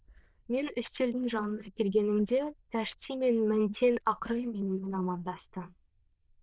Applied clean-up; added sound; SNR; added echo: neural diffusion model UNIVERSE++.